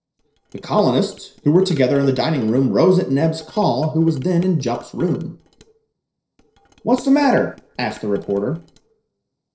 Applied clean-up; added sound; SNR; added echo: neural separator model SepFormer DNS4.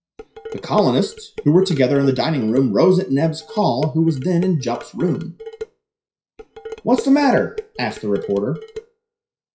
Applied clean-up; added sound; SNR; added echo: classical method WPE with log-MMSE.